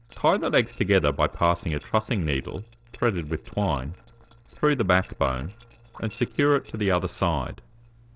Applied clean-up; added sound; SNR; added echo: neural separator model SepFormer DNS4.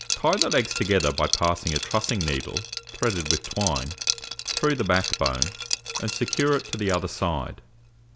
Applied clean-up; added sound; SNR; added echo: none; Liquid; 5 dB; none.